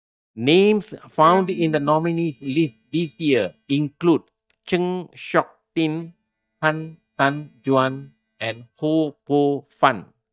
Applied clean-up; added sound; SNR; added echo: neural mask model DeepFilterNet 3.